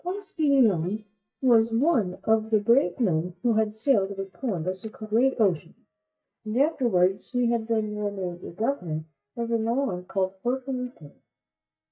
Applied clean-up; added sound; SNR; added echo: neural mask model DeepFilterNet 3.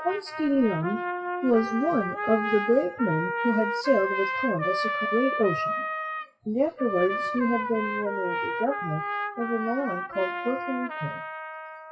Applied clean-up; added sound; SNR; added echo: classical method WPE with log-MMSE.